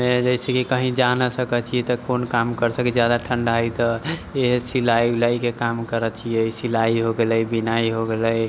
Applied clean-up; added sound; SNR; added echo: none; none; none; none.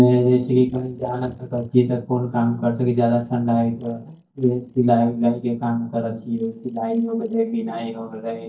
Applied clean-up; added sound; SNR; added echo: neural mask model DeepFilterNet 3.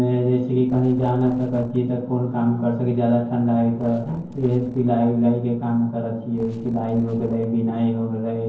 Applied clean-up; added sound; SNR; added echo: neural separator model SepFormer DNS4.